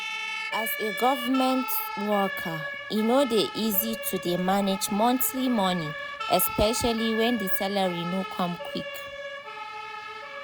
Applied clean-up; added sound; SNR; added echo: none; Siren; 8 dB; none.